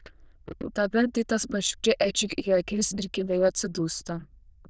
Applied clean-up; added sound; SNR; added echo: neural diffusion model UNIVERSE++.